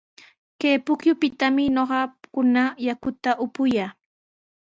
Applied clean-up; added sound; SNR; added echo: none; none; none; none.